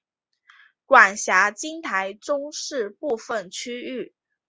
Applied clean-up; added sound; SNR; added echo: none; none; none; none.